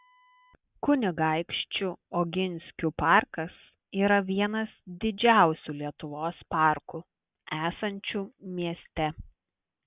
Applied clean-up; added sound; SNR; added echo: none; none; none; none.